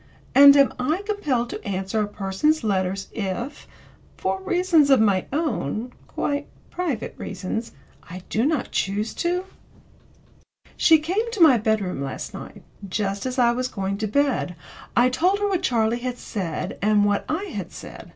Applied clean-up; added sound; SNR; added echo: none; none; none; none.